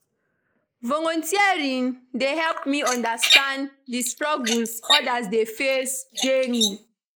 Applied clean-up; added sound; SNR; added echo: neural mask model Resemble Enhance denoiser.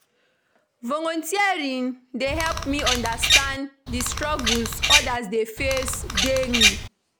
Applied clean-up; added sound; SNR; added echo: none; Bird vocalization, bird call, bird song; -4 dB; none.